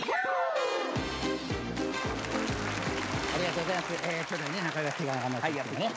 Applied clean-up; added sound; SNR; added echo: none; none; none; none.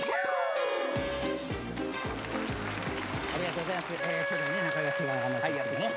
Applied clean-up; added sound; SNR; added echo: none; Wind instrument, woodwind instrument; 3 dB; none.